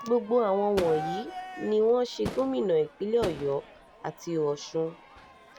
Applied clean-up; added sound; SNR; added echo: none; Crowd / Fireworks; 12 dB; none.